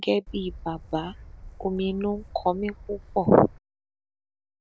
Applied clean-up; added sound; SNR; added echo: none; Gull, seagull / Wind; 17 dB; none.